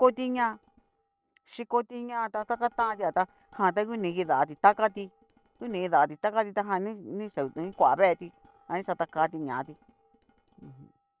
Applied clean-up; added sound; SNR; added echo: neural separator model SepFormer DNS4.